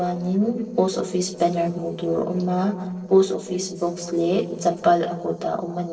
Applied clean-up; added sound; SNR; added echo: neural separator model SepFormer DNS4.